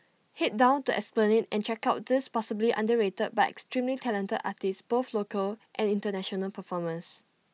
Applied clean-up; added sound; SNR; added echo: none; none; none; none.